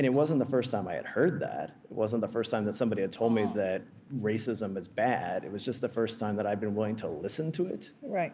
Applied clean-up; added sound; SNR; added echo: none; Fart; 13 dB; none.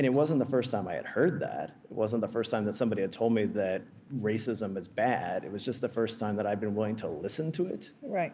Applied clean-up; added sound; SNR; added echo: none; none; none; none.